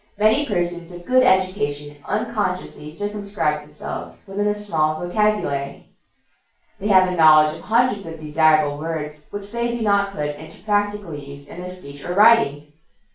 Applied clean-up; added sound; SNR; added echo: none; none; none; reverberation time 0.4 s.